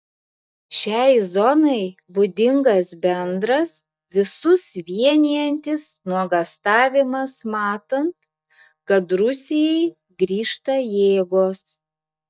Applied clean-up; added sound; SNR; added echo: neural mask model DeepFilterNet 3.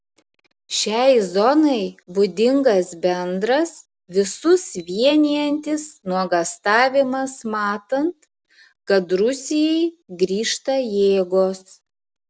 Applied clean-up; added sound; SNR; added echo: none; none; none; none.